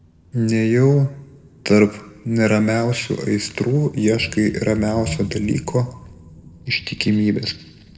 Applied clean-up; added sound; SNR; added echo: none; Thunder; 17 dB; reverberation time 1.1 s.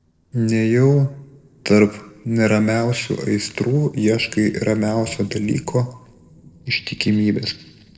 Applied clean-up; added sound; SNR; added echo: neural separator model SepFormer DNS4.